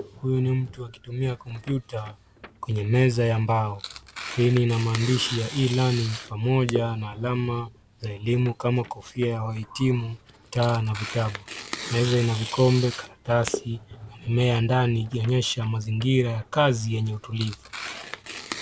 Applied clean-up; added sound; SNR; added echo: none; Tearing; 14 dB; none.